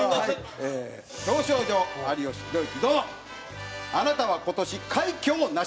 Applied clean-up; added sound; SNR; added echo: none; none; none; none.